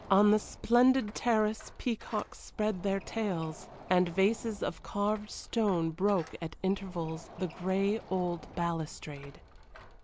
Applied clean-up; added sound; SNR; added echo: none; Door; 19 dB; none.